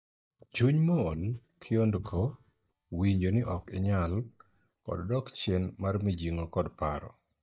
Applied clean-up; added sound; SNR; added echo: neural mask model DeepFilterNet 3.